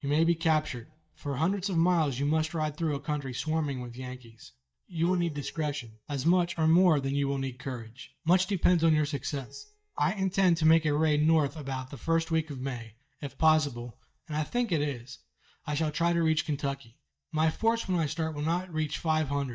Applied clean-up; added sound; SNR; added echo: neural mask model DeepFilterNet 3.